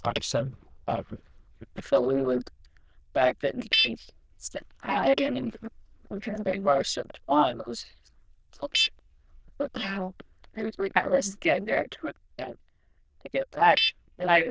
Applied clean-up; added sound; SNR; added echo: neural diffusion model UNIVERSE++.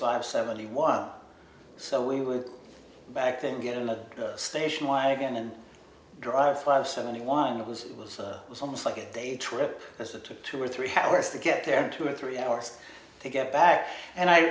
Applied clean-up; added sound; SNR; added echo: none; none; none; none.